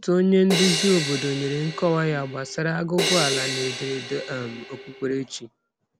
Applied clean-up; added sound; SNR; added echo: none; Crash cymbal; 5 dB; none.